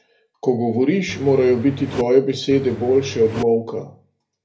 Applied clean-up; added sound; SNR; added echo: none; Engine; 13 dB; reverberation time 0.3 s.